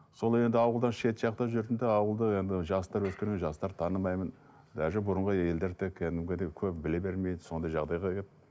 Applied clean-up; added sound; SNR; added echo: none; none; none; none.